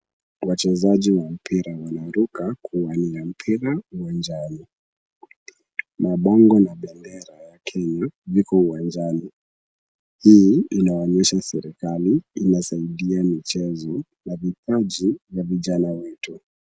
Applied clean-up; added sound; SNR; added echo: none; none; none; none.